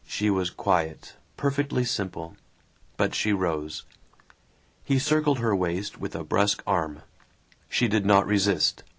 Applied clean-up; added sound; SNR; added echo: none; none; none; none.